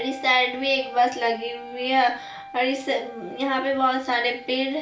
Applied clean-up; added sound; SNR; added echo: none; Wind instrument, woodwind instrument; 16 dB; reverberation time 0.4 s.